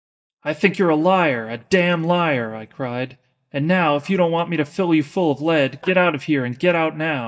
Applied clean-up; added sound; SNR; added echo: neural mask model DeepFilterNet 3.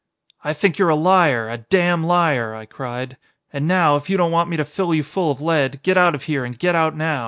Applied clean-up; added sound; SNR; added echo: none; none; none; none.